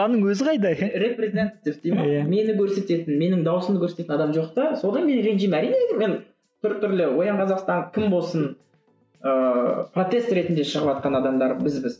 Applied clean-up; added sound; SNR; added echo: none; none; none; none.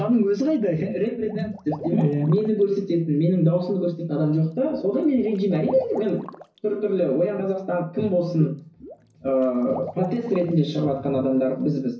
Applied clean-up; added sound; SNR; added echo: none; Liquid; 19 dB; reverberation time 0.4 s.